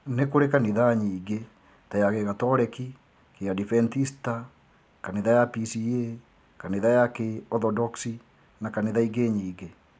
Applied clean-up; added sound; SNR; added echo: none; none; none; none.